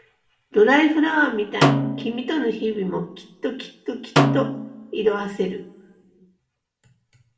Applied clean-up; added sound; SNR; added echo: none; Snare drum; 2 dB; reverberation time 0.9 s.